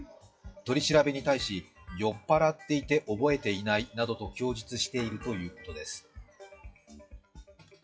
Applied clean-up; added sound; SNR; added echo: classical method WPE with log-MMSE.